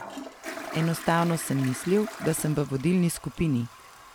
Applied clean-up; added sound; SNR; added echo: none; Toilet flush; 13 dB; none.